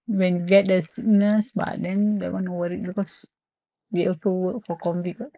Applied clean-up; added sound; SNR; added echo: neural mask model Resemble Enhance denoiser.